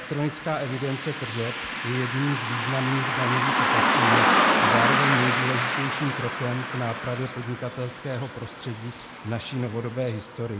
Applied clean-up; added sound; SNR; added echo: none; Car passing by; -3 dB; none.